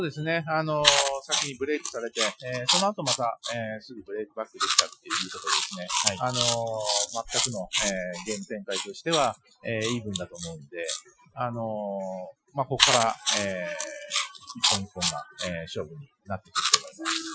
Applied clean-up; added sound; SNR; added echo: classical method Wiener filter.